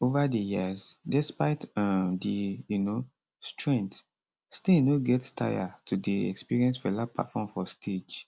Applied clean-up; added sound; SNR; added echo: none; none; none; none.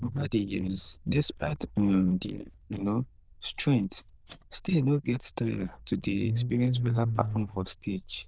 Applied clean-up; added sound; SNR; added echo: neural diffusion model UNIVERSE++.